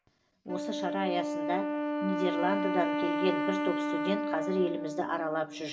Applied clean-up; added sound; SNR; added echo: none; Wind instrument, woodwind instrument; -1 dB; reverberation time 0.6 s.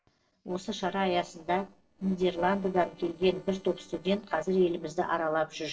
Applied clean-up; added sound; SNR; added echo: neural separator model SepFormer DNS4.